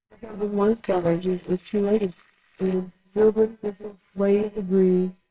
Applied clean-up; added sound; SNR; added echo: neural separator model SepFormer WHAMR!.